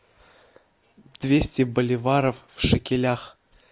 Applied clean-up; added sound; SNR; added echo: none; none; none; none.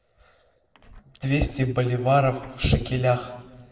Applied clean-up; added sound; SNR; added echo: neural separator model SepFormer DNS4.